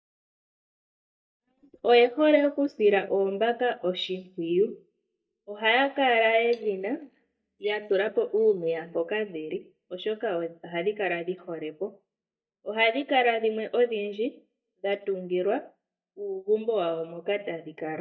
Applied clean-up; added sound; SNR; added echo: neural mask model DeepFilterNet 3.